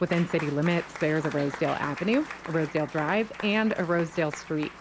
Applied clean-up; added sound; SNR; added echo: none; Applause / Crowd; 13 dB; none.